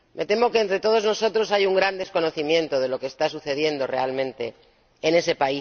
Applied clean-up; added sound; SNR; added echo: none; none; none; none.